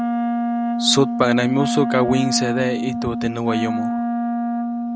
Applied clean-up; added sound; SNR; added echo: none; Wind instrument, woodwind instrument; 0 dB; none.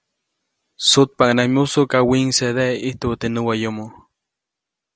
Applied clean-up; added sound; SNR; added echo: none; none; none; none.